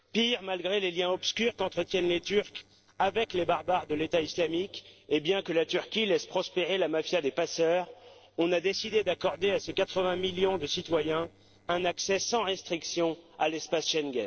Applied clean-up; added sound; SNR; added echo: neural separator model SepFormer DNS4.